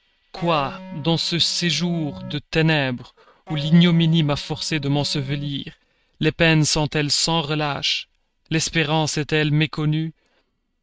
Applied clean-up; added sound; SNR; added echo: neural mask model RNNoise.